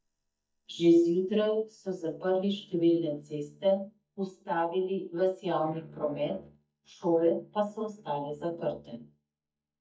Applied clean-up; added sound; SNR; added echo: neural mask model DeepFilterNet 3.